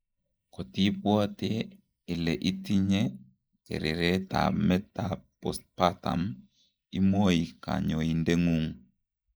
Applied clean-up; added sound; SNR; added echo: neural mask model Resemble Enhance denoiser.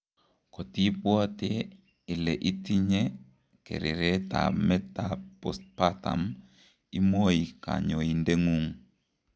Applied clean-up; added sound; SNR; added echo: none; none; none; none.